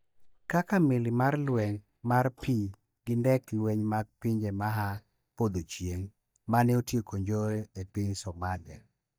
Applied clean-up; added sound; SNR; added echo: neural mask model DeepFilterNet 3.